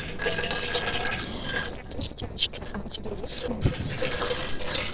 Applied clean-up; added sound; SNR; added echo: neural separator model SepFormer DNS4.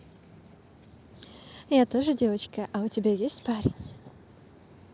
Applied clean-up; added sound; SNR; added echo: none; none; none; none.